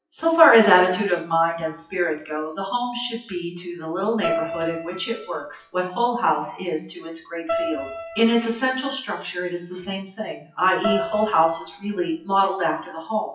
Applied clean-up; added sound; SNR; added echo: classical method WPE with log-MMSE.